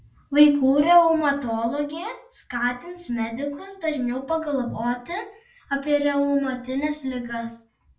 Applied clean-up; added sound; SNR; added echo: none; none; none; reverberation time 0.3 s.